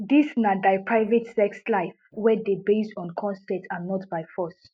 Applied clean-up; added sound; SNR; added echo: neural mask model Resemble Enhance denoiser.